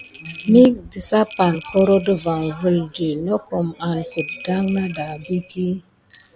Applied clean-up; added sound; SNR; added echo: none; Bell; 18 dB; none.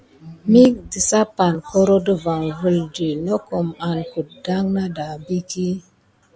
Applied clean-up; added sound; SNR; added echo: none; none; none; none.